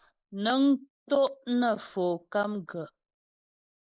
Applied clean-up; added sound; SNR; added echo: neural mask model Resemble Enhance denoiser.